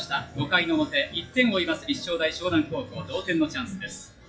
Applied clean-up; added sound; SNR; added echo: classical method WPE with log-MMSE.